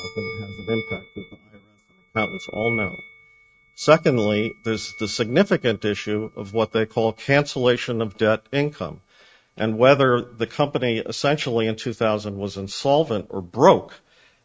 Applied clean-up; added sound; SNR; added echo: neural mask model RNNoise.